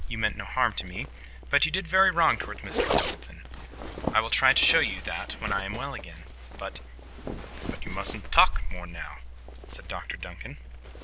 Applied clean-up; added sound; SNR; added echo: none; Zipper (clothing); 5 dB; none.